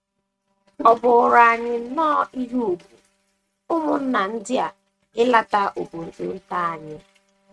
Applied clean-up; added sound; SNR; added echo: neural mask model RNNoise.